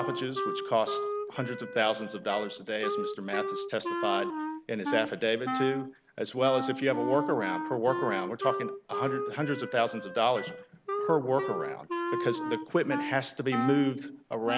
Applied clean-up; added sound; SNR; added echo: none; Wind instrument, woodwind instrument; 4 dB; none.